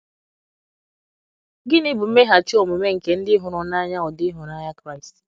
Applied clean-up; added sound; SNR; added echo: none; none; none; none.